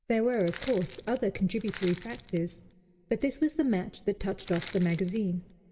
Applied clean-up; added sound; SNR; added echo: none; Crushing; 17 dB; reverberation time 1.3 s.